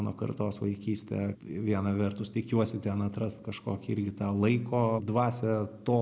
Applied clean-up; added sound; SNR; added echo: none; none; none; none.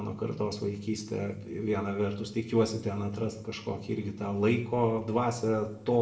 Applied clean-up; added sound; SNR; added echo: none; none; none; reverberation time 0.5 s.